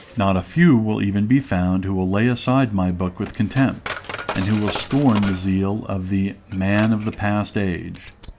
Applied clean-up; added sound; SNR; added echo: none; Coin (dropping); 15 dB; none.